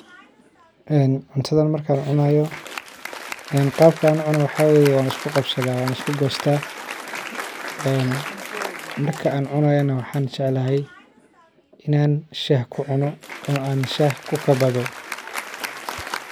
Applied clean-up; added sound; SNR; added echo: none; Applause; 12 dB; none.